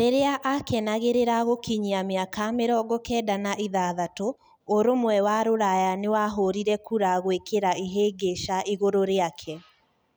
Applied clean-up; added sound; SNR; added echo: none; none; none; none.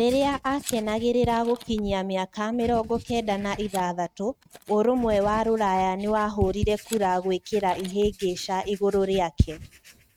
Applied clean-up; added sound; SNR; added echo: neural mask model RNNoise.